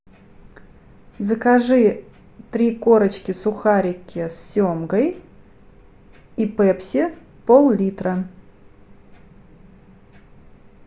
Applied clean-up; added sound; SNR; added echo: none; none; none; none.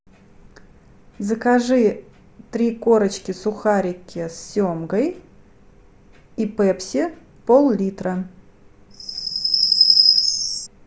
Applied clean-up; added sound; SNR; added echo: none; Chirp, tweet; -5 dB; none.